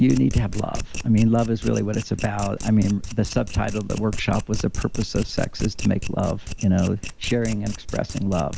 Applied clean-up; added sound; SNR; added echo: none; Domestic sounds, home sounds; 8 dB; none.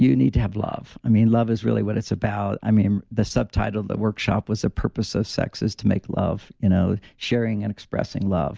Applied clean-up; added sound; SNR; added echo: none; none; none; none.